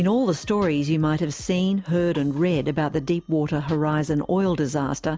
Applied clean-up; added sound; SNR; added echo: none; none; none; none.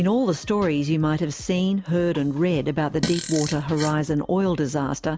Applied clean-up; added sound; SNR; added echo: none; Fart; 9 dB; none.